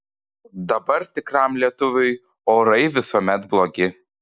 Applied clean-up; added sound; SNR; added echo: none; none; none; none.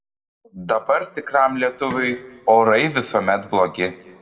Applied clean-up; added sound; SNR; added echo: none; Fart; 18 dB; reverberation time 1.2 s.